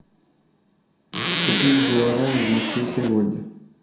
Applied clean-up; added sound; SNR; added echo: none; Zipper (clothing); 0 dB; reverberation time 0.6 s.